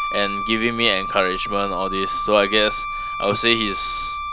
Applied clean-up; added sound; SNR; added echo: none; Wind instrument, woodwind instrument; 5 dB; none.